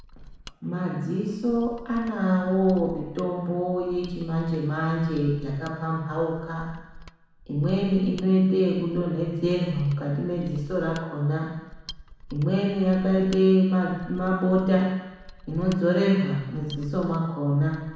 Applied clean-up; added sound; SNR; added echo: none; Mechanisms; 20 dB; reverberation time 1.1 s.